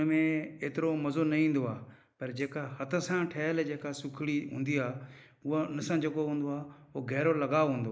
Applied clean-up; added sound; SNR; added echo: neural mask model Resemble Enhance denoiser.